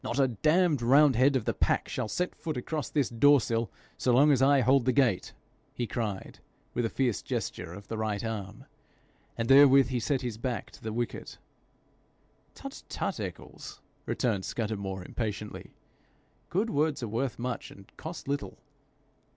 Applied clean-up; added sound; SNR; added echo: none; none; none; none.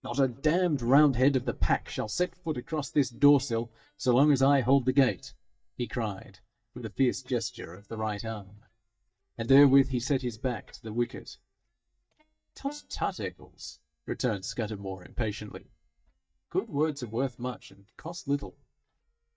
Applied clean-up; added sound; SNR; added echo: neural mask model DeepFilterNet 3.